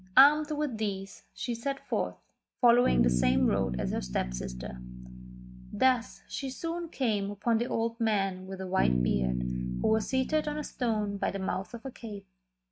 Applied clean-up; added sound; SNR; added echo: neural mask model RNNoise.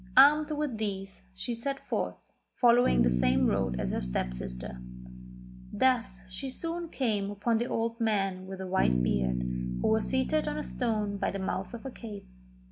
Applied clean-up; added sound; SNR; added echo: none; Bass guitar; 5 dB; none.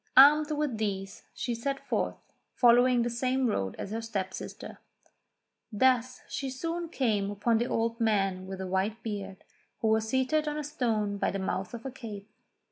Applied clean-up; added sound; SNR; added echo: none; none; none; none.